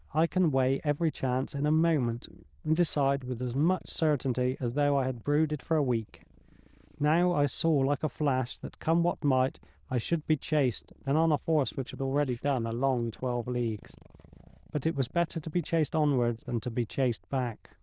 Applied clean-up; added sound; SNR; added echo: neural diffusion model UNIVERSE++.